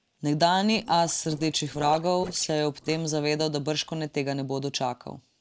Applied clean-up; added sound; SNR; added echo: neural separator model SepFormer DNS4.